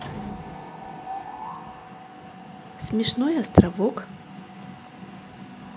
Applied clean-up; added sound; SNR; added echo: none; Mechanisms; 11 dB; none.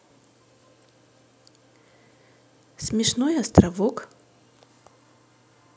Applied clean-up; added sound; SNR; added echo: none; none; none; none.